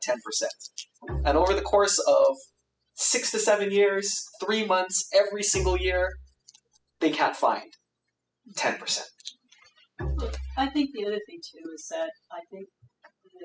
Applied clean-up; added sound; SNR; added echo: classical method spectral subtraction.